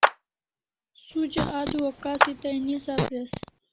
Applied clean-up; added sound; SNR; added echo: none; Clapping + Fart; -2 dB; none.